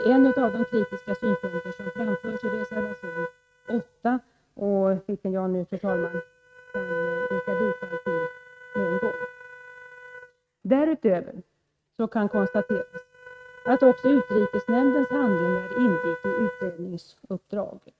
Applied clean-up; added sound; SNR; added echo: neural mask model RNNoise.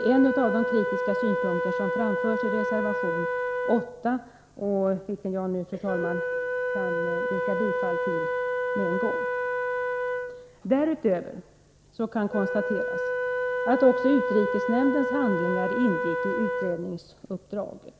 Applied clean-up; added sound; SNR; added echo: none; Wind instrument, woodwind instrument; 1 dB; none.